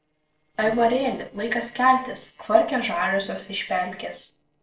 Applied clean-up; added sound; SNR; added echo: neural separator model SepFormer DNS4.